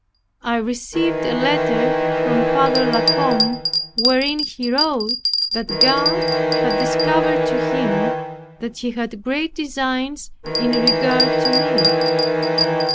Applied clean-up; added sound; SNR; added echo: none; Bowed string instrument + Bell; -3 dB; none.